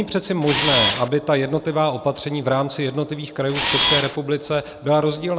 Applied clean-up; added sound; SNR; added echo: none; Camera; -2 dB; none.